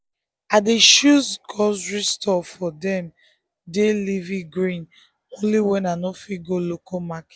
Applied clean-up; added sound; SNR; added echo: none; none; none; none.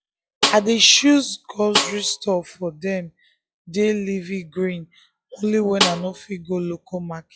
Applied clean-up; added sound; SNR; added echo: classical method log-MMSE.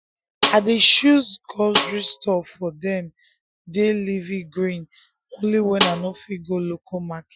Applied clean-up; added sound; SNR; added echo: classical method Wiener filter.